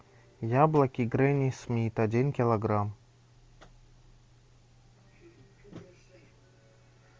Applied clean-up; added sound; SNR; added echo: none; none; none; none.